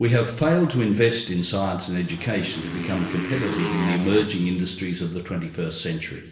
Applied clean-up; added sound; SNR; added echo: none; Motorcycle; 9 dB; reverberation time 0.8 s.